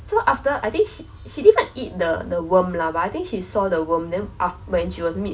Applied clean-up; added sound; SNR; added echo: none; none; none; none.